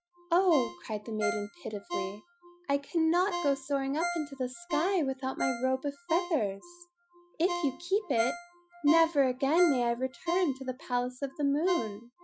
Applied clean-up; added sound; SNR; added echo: classical method Wiener filter.